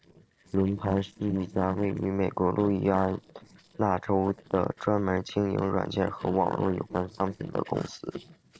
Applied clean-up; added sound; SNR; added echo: neural separator model SepFormer DNS4.